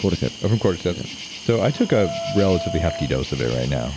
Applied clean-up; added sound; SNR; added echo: none; Wind instrument, woodwind instrument + Cricket; 10 dB; none.